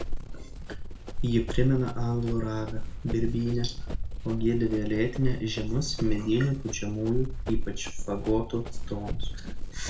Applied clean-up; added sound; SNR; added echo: none; Run; 1 dB; reverberation time 0.3 s.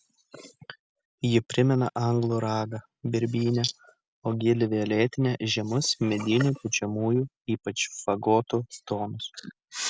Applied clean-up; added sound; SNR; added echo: none; none; none; none.